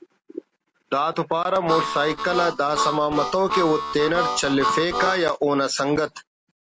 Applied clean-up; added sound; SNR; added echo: none; Harmonica; 3 dB; none.